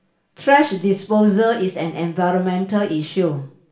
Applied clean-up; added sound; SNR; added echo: none; none; none; reverberation time 0.5 s.